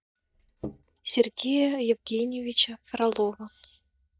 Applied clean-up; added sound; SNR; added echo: neural mask model DeepFilterNet 3.